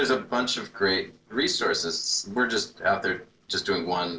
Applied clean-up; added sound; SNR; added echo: neural separator model SepFormer DNS4.